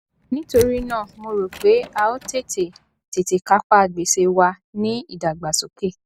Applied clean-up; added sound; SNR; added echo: none; Door; 17 dB; none.